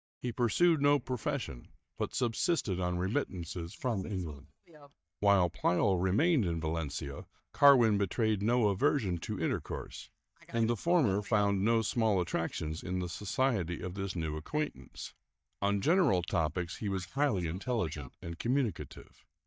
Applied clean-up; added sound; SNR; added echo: neural mask model DeepFilterNet 3.